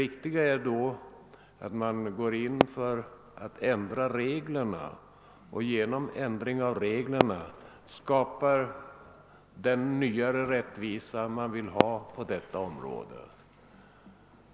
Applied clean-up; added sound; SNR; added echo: none; Fireworks; 7 dB; none.